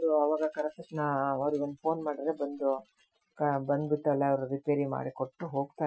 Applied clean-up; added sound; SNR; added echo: classical method Wiener filter.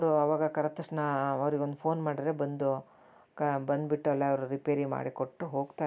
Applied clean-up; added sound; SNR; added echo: none; none; none; none.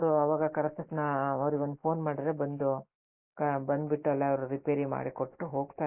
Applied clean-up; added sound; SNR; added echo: neural mask model Resemble Enhance denoiser.